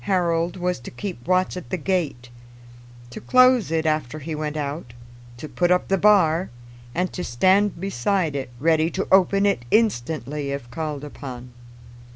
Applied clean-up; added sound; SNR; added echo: none; none; none; none.